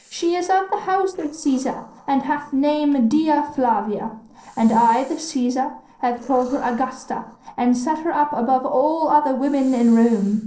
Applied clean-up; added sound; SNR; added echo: neural separator model SepFormer DNS4.